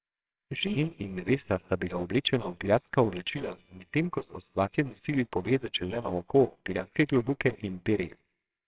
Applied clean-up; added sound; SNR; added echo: neural separator model SepFormer WHAMR!.